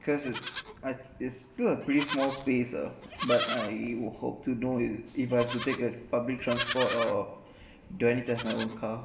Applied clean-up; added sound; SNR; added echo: none; Livestock, farm animals, working animals; 10 dB; reverberation time 1.8 s.